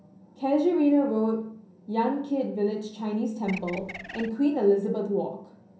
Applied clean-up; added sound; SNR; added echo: none; Bird; 13 dB; reverberation time 0.6 s.